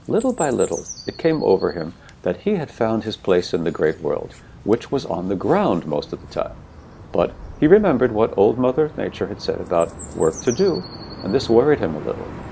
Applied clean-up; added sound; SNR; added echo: none; Chirp, tweet; 16 dB; none.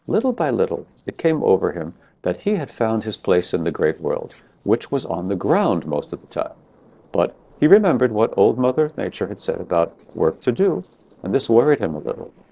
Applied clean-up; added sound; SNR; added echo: neural separator model SepFormer DNS4.